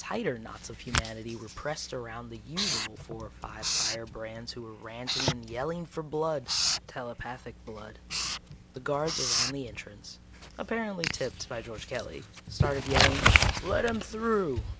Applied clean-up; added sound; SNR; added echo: none; Writing; -3 dB; none.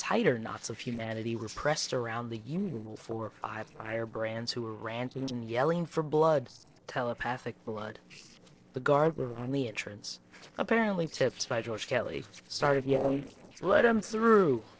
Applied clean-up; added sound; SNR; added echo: neural separator model SepFormer DNS4.